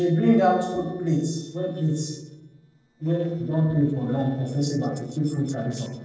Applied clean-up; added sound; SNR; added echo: neural separator model SepFormer DNS4.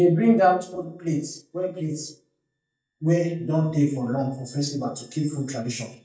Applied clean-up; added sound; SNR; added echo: neural mask model DeepFilterNet 3.